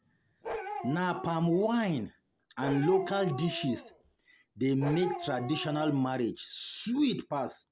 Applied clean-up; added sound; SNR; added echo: none; Bark; 10 dB; none.